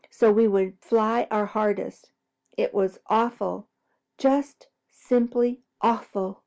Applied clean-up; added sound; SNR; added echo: none; none; none; none.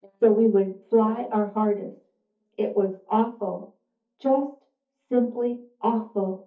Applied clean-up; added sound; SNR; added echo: neural mask model DeepFilterNet 3.